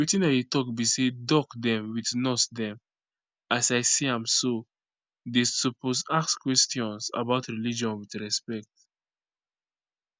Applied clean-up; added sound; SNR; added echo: none; none; none; none.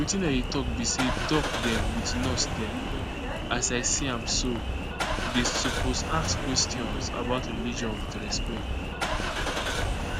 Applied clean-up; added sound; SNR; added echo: none; Engine starting / Car; -1 dB; none.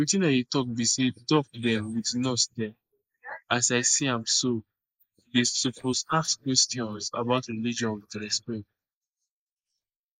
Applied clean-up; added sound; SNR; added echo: neural mask model Resemble Enhance denoiser.